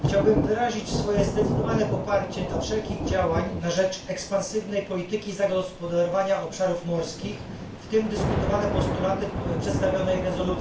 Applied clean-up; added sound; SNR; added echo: none; Thunder / Rain; 3 dB; reverberation time 0.4 s.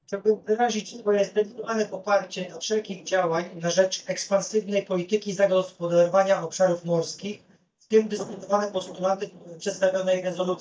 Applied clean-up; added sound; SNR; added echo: neural mask model DeepFilterNet 3.